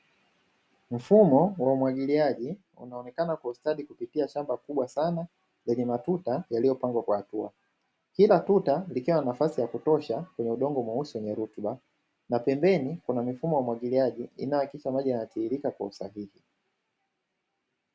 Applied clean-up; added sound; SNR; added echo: none; none; none; none.